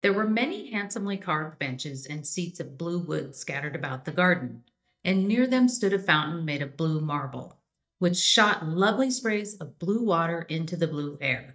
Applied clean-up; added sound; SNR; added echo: neural mask model DeepFilterNet 3.